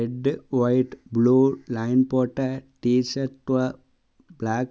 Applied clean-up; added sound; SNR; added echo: none; none; none; none.